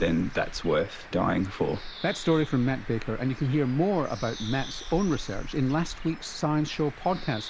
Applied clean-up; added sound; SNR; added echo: none; Bird; 11 dB; none.